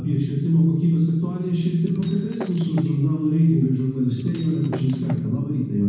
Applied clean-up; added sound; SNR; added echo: none; Shatter; 18 dB; reverberation time 1.1 s.